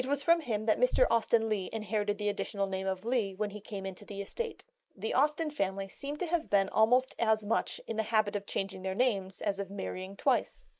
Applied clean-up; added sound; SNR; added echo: neural mask model Resemble Enhance denoiser.